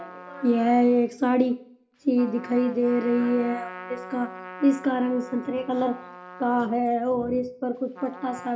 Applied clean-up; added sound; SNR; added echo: none; Trumpet; 17 dB; reverberation time 0.4 s.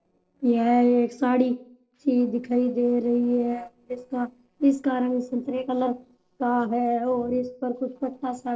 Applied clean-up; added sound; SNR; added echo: neural separator model SepFormer DNS4.